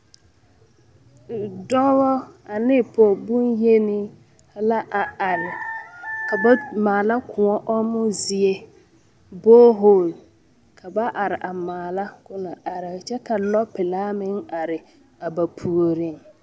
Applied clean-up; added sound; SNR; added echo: none; none; none; none.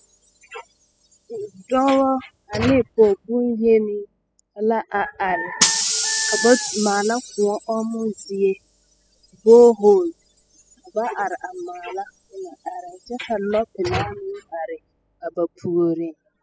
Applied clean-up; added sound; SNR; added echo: classical method spectral subtraction.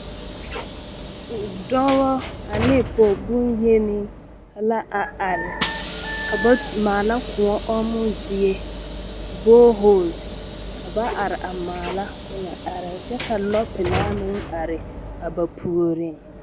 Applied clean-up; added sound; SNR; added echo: none; Sliding door / Hiss; 6 dB; none.